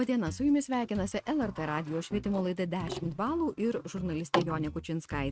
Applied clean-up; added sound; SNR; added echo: neural mask model RNNoise.